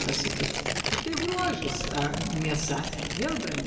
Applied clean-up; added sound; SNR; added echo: none; Tearing; 2 dB; reverberation time 1.9 s.